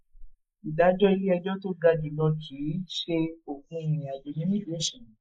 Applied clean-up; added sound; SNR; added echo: neural mask model Resemble Enhance denoiser.